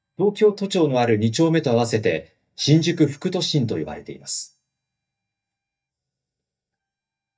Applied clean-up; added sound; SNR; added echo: neural mask model DeepFilterNet 3.